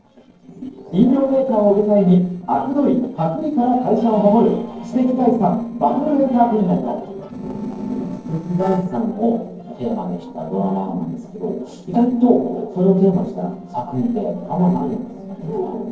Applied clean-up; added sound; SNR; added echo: neural separator model SepFormer DNS4.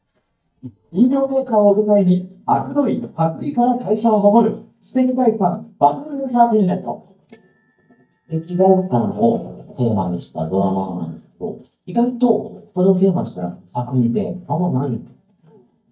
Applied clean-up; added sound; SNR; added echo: neural mask model DeepFilterNet 3.